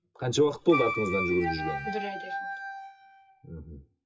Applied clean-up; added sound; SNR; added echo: classical method WPE with log-MMSE.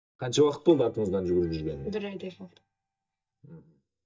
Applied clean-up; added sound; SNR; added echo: neural mask model DeepFilterNet 3.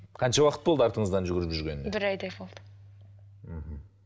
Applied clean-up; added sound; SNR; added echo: none; none; none; none.